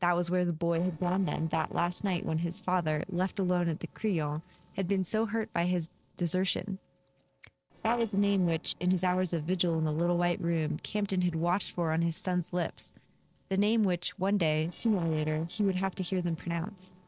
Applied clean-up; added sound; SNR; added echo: neural separator model SepFormer DNS4.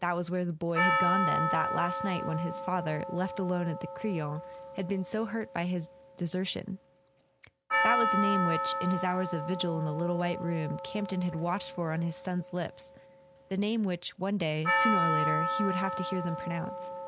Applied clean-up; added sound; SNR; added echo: none; Percussion; 1 dB; none.